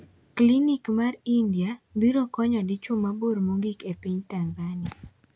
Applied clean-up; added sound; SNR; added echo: none; none; none; none.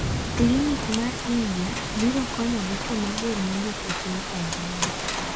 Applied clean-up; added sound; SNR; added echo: none; Rain; 2 dB; none.